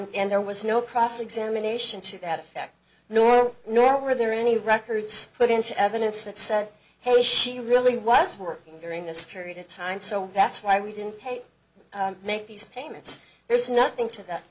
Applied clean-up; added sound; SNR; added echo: none; none; none; none.